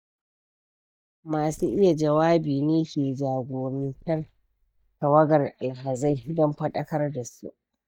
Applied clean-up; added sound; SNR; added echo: neural mask model DeepFilterNet 3.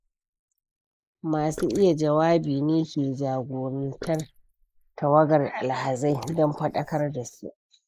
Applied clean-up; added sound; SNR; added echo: neural mask model Resemble Enhance denoiser.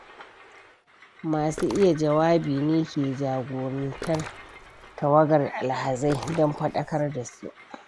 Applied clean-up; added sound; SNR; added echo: none; Train + Splash, splatter; 17 dB; none.